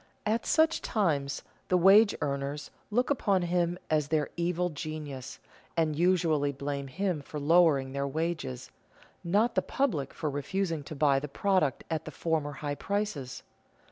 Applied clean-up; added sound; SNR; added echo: none; none; none; none.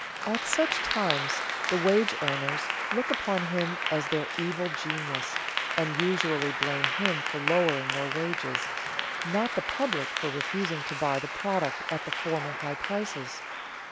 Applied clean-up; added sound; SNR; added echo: none; Applause / Clapping; 1 dB; none.